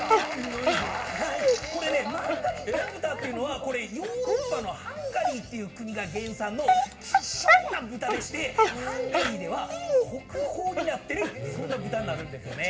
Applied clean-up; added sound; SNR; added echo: none; Dog; -2 dB; reverberation time 0.4 s.